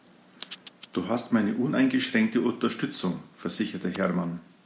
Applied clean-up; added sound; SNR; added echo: none; none; none; none.